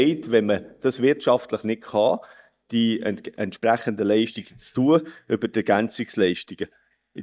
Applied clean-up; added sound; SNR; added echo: neural mask model DeepFilterNet 3.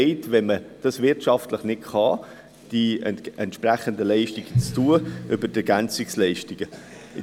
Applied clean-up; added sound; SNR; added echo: none; Drum; 12 dB; none.